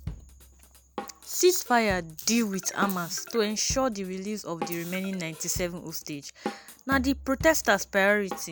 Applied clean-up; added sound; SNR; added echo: none; Drum kit; 13 dB; none.